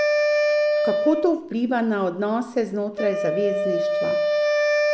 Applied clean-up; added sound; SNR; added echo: none; Wind instrument, woodwind instrument; -3 dB; none.